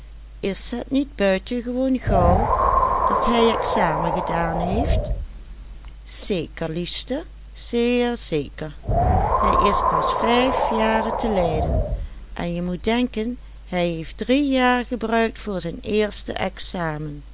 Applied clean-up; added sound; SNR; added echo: none; Wind; -3 dB; none.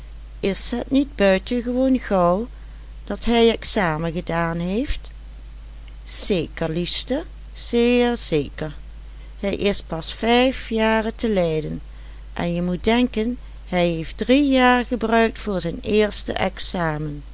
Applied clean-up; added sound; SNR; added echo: none; none; none; none.